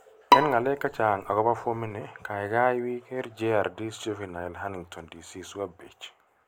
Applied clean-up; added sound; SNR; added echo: none; Bowed string instrument; -3 dB; none.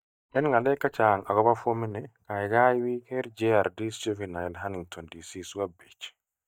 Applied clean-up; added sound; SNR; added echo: neural mask model DeepFilterNet 3.